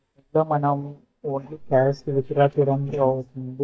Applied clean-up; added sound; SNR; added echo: neural mask model DeepFilterNet 3.